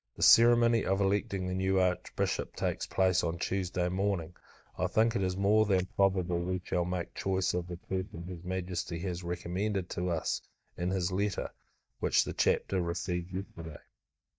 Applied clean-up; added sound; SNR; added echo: neural mask model DeepFilterNet 3.